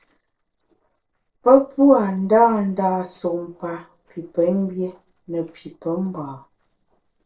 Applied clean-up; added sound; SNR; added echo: neural separator model SepFormer DNS4.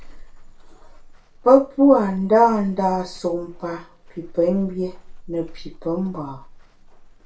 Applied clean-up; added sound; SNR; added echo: none; Walk, footsteps; 18 dB; reverberation time 0.3 s.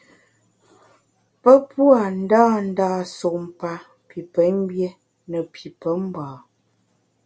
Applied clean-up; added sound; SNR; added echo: none; none; none; none.